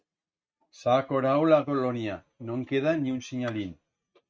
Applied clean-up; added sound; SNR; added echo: neural mask model RNNoise.